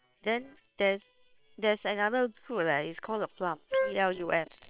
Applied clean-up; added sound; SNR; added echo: neural separator model SepFormer WHAM!.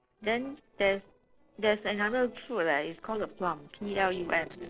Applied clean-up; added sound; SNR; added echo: neural separator model SepFormer DNS4.